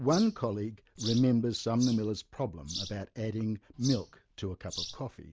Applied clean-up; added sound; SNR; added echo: neural mask model Resemble Enhance denoiser.